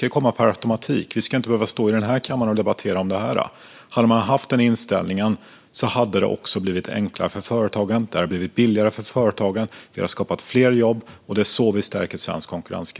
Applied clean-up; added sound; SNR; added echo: none; none; none; none.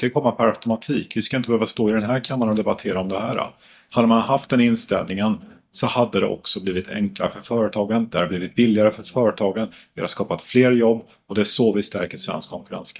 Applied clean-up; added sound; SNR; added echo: neural mask model DeepFilterNet 3.